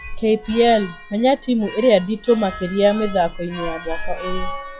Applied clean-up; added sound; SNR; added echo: classical method log-MMSE.